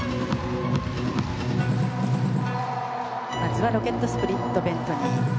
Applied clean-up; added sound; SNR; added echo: none; none; none; none.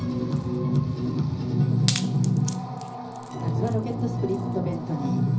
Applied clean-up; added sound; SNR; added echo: none; Wood; 16 dB; reverberation time 0.5 s.